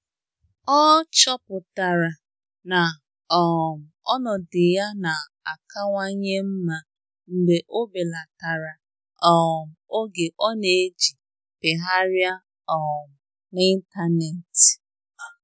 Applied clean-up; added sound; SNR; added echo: none; none; none; none.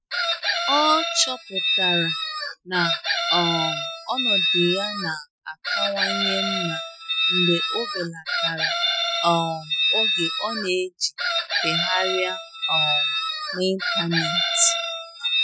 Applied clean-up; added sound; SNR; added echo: classical method Wiener filter.